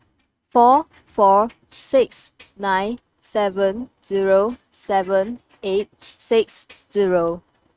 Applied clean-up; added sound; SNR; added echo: neural mask model RNNoise.